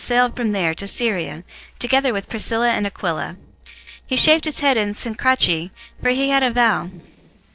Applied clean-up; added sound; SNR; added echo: neural separator model SepFormer DNS4.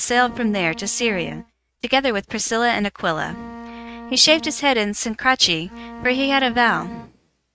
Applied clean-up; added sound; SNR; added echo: neural mask model RNNoise.